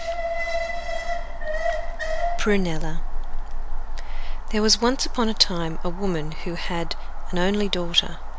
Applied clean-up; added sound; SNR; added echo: none; Alarm; -3 dB; none.